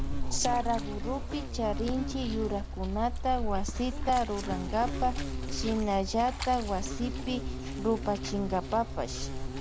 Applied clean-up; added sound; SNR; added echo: none; Insect; 2 dB; none.